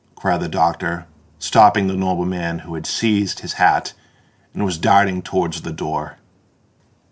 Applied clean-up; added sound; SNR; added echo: none; none; none; none.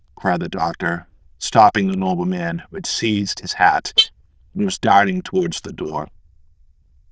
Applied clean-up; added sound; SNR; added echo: neural diffusion model UNIVERSE++.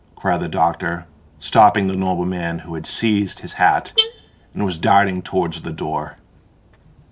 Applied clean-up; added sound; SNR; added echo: none; Alarm / Car; 13 dB; none.